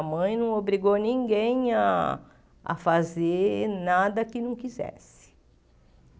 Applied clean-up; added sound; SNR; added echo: none; none; none; none.